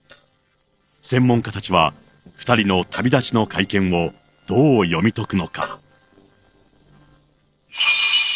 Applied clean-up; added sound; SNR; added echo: neural separator model SepFormer DNS4.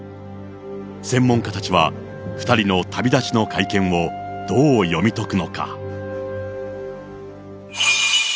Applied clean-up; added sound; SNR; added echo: none; none; none; none.